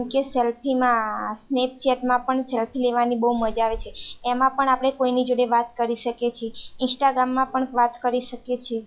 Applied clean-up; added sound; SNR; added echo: classical method log-MMSE.